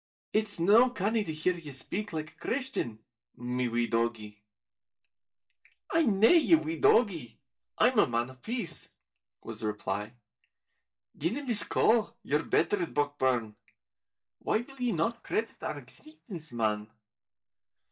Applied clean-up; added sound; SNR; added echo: neural mask model DeepFilterNet 3.